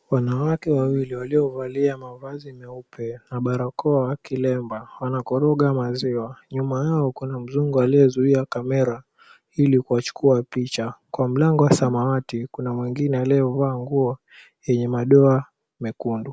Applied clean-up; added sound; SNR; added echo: none; none; none; none.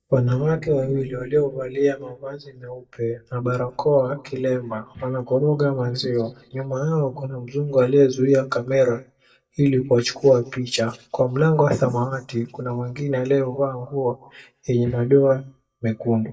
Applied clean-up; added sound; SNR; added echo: neural mask model DeepFilterNet 3.